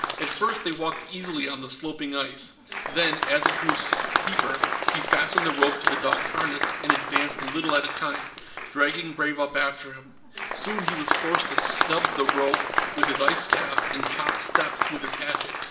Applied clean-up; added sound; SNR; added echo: none; Applause; -1 dB; reverberation time 0.7 s.